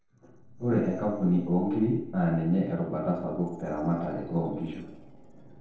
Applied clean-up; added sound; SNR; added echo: neural separator model SepFormer DNS4.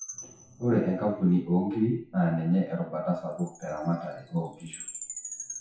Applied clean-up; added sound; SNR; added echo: classical method WPE with log-MMSE.